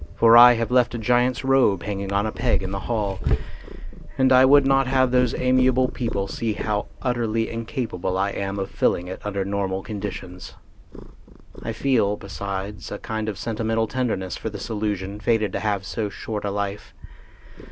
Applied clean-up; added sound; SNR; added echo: none; Purr; 8 dB; none.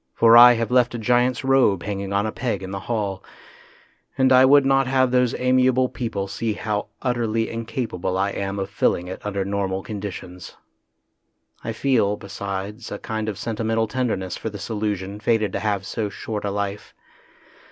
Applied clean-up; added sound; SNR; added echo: none; none; none; none.